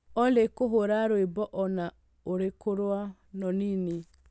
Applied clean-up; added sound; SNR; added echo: none; none; none; none.